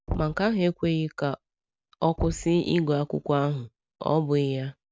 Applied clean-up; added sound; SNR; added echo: none; Knock; 13 dB; none.